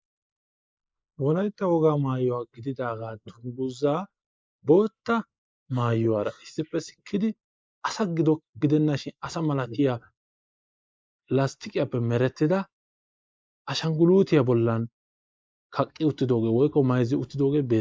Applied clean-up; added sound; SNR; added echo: neural mask model Resemble Enhance denoiser.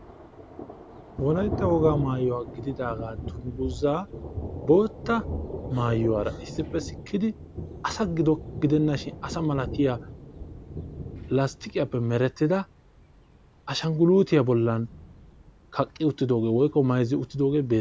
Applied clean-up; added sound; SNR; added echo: none; Thunder; 11 dB; none.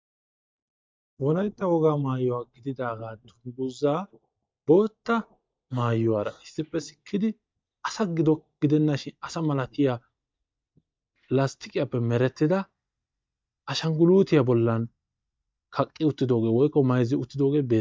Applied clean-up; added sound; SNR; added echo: neural mask model DeepFilterNet 3.